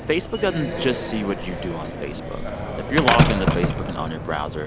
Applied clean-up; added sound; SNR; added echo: none; Slam; -1 dB; none.